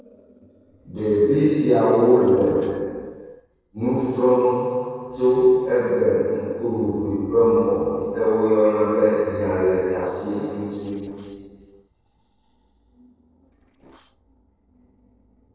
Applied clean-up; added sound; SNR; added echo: neural separator model SepFormer DNS4.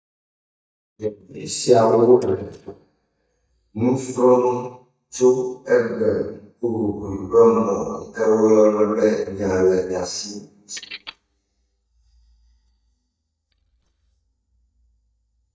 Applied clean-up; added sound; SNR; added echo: neural mask model DeepFilterNet 3.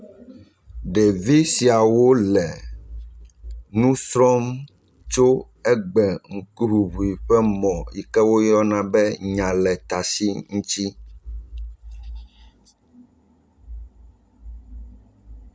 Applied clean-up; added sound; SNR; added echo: none; none; none; none.